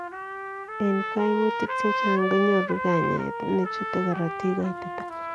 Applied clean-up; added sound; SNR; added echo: none; Trumpet; 3 dB; none.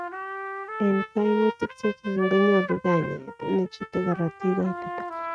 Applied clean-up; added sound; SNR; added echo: neural mask model RNNoise.